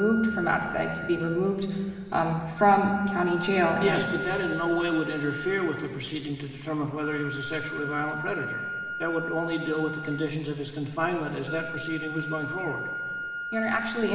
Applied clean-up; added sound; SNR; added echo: none; Wind instrument, woodwind instrument; 8 dB; reverberation time 2.1 s.